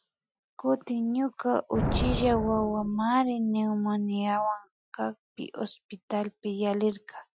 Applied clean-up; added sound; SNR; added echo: classical method Wiener filter.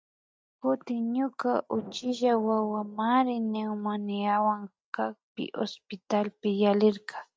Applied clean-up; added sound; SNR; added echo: neural mask model DeepFilterNet 3.